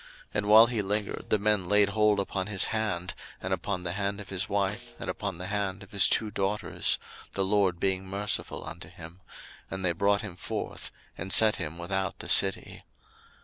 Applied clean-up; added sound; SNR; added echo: neural separator model SepFormer DNS4.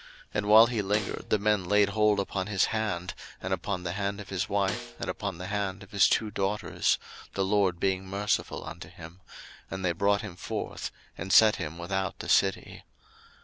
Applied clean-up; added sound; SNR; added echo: none; Snare drum; 13 dB; none.